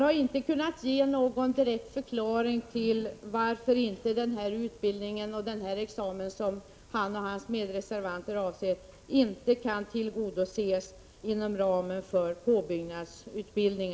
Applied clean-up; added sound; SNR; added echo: none; none; none; none.